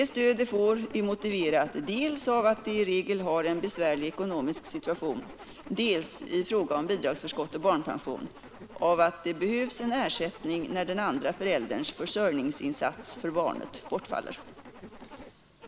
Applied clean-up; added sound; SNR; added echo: none; Zipper (clothing); 18 dB; none.